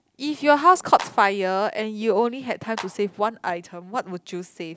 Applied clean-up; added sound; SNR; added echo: none; Clapping; 14 dB; none.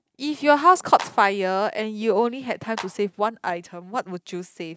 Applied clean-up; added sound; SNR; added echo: neural mask model RNNoise.